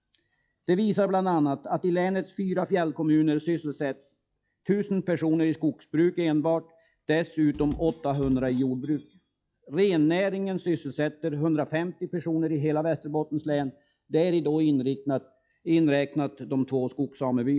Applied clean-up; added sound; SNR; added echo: classical method log-MMSE.